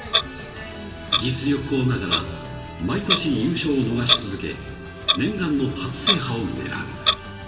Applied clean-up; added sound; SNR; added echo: none; Clock; 2 dB; reverberation time 2.2 s.